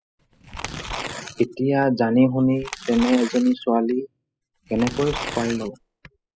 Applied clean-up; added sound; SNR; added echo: classical method spectral subtraction.